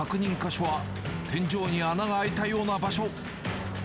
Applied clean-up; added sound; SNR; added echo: none; none; none; none.